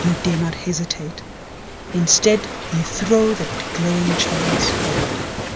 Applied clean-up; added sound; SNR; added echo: none; Waves, surf; 4 dB; none.